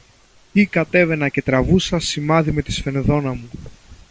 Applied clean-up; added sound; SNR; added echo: none; none; none; none.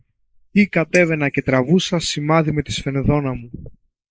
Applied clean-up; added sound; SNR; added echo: neural mask model Resemble Enhance denoiser.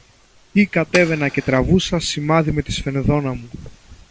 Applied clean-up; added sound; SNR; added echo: none; Fire; 17 dB; none.